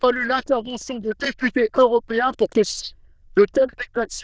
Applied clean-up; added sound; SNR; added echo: neural diffusion model UNIVERSE++.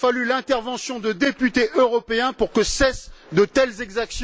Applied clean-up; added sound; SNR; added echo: none; none; none; none.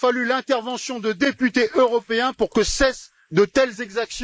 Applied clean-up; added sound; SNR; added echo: neural mask model Resemble Enhance denoiser.